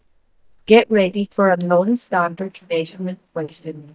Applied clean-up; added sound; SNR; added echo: neural mask model DeepFilterNet 3.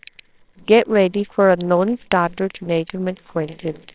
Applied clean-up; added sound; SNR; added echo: neural separator model SepFormer WHAMR!.